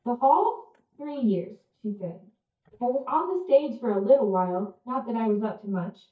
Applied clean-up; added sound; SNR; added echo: neural mask model DeepFilterNet 3.